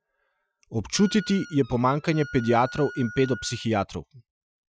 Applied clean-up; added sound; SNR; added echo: classical method Wiener filter.